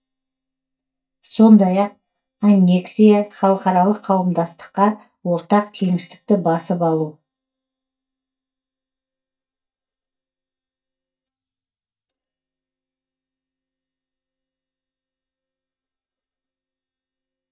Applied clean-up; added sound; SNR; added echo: neural mask model DeepFilterNet 3.